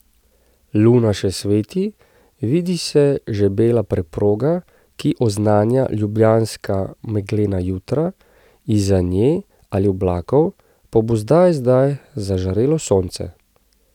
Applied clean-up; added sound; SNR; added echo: none; none; none; none.